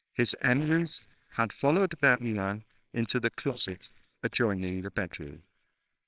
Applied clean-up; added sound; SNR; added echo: neural separator model SepFormer WHAMR!.